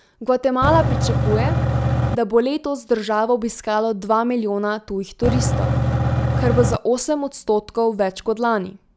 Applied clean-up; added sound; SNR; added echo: none; Engine / Truck / Car; -3 dB; none.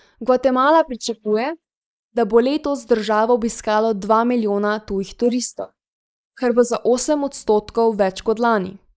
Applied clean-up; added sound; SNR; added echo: neural mask model Resemble Enhance denoiser.